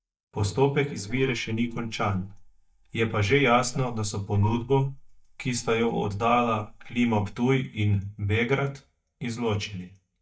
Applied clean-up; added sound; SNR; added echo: neural mask model DeepFilterNet 3.